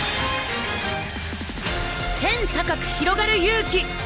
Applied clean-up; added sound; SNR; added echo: none; none; none; none.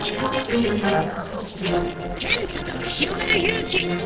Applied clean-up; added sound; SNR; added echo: neural separator model SepFormer DNS4.